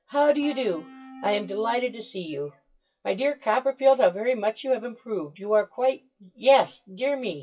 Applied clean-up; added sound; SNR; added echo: classical method WPE with log-MMSE.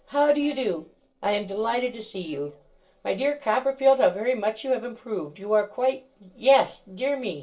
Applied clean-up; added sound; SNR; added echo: neural separator model SepFormer DNS4.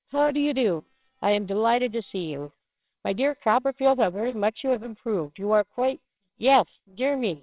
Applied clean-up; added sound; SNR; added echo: neural separator model SepFormer WHAMR!.